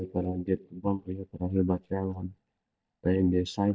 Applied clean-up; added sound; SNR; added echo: neural mask model DeepFilterNet 3.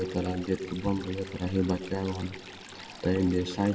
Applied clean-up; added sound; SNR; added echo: none; Stream; 17 dB; reverberation time 2.1 s.